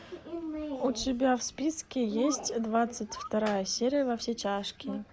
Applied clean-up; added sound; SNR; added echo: none; Bird; 19 dB; none.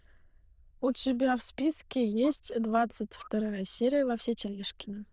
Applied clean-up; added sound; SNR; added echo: neural diffusion model UNIVERSE++.